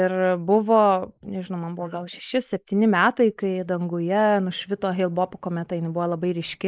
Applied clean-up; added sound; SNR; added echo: neural mask model Resemble Enhance denoiser.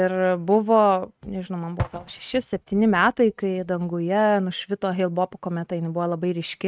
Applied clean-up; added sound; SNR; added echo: neural mask model RNNoise.